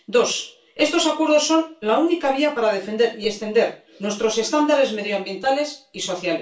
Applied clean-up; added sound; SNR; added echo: none; none; none; reverberation time 0.3 s.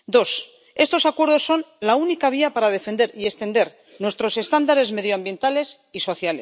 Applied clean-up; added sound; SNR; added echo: none; none; none; none.